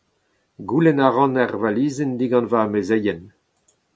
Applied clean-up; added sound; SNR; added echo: none; none; none; none.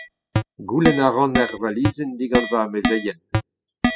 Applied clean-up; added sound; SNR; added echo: classical method spectral subtraction.